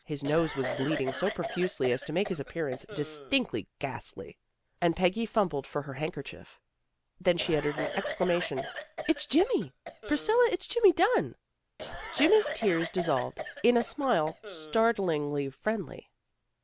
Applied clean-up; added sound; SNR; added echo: none; Cough; 9 dB; none.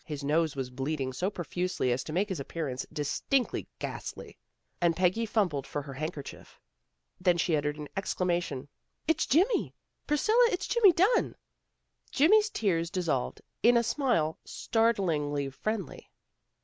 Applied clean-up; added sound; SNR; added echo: none; none; none; none.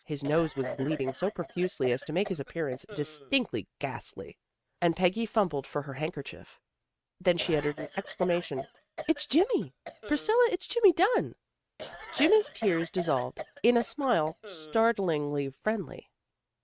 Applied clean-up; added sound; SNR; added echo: neural mask model RNNoise.